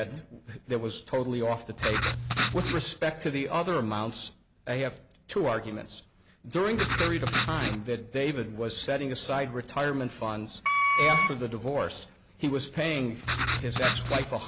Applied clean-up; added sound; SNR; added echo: none; Wind instrument, woodwind instrument + Writing; -2 dB; none.